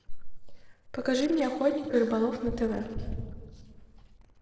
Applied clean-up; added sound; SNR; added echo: neural separator model SepFormer DNS4.